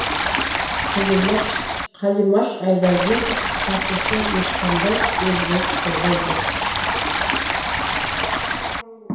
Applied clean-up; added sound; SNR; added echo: none; Stream; -1 dB; reverberation time 0.7 s.